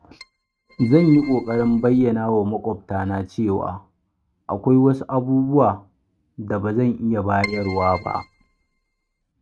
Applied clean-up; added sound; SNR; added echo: neural mask model RNNoise.